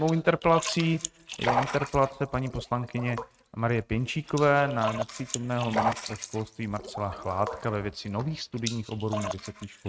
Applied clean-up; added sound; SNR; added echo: neural mask model RNNoise.